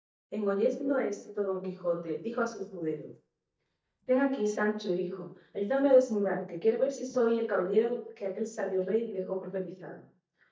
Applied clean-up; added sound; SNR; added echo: neural mask model DeepFilterNet 3.